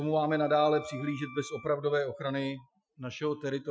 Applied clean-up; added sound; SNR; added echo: classical method Wiener filter.